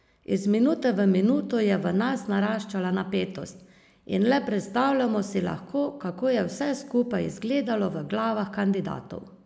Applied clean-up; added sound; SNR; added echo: none; none; none; none.